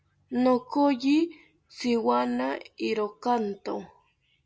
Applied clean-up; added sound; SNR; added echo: none; none; none; none.